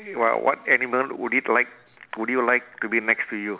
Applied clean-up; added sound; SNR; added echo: none; none; none; none.